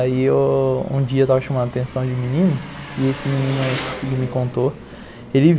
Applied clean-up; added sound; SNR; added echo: none; Engine; 14 dB; none.